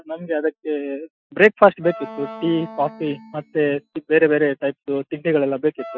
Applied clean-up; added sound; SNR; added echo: classical method Wiener filter.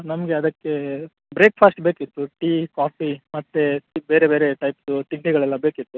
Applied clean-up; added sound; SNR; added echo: none; none; none; none.